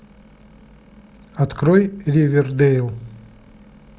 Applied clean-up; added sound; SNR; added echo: none; none; none; none.